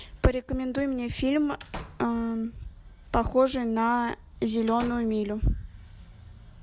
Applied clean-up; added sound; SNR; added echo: none; Slam / Wood; 19 dB; none.